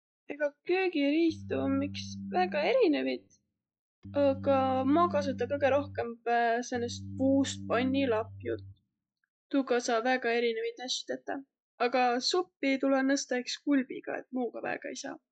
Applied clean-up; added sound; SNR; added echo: classical method log-MMSE.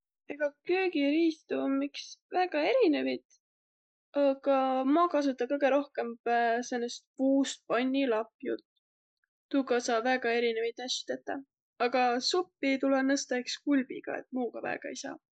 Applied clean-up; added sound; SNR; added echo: neural mask model Resemble Enhance denoiser.